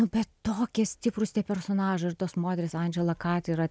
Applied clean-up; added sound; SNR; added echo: none; none; none; none.